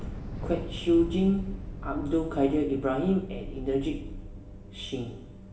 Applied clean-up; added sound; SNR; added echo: none; Thunder / Explosion; 9 dB; reverberation time 0.8 s.